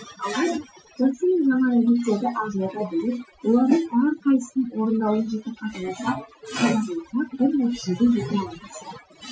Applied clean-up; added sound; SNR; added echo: classical method Wiener filter.